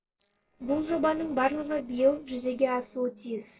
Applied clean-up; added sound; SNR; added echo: neural separator model SepFormer DNS4.